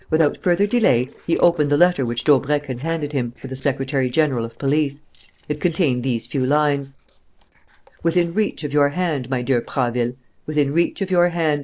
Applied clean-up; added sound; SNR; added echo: neural separator model SepFormer DNS4.